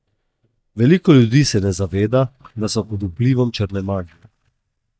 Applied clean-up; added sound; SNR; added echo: neural mask model DeepFilterNet 3.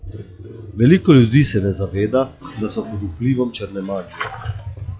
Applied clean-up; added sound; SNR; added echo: classical method log-MMSE.